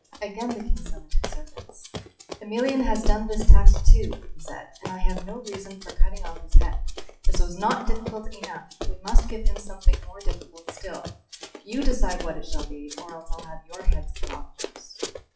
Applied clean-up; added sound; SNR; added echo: classical method WPE with log-MMSE.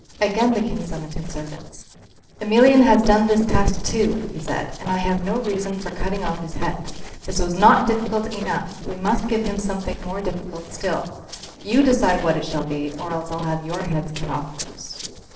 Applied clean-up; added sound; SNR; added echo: neural separator model SepFormer DNS4.